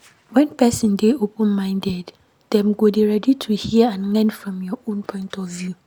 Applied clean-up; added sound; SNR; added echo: none; none; none; none.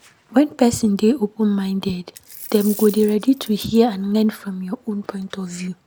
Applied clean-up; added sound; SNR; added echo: none; Coin (dropping); 17 dB; none.